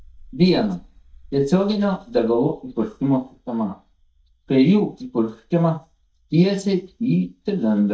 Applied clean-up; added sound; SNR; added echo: neural mask model DeepFilterNet 3.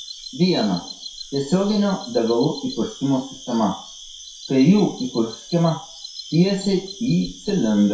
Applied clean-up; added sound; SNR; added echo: classical method WPE with log-MMSE.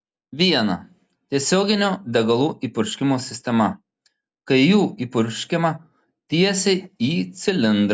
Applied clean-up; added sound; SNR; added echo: none; none; none; none.